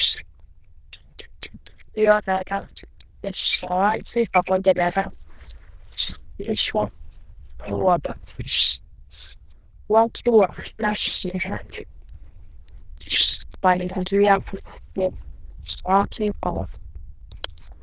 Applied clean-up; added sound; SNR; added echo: neural diffusion model UNIVERSE++.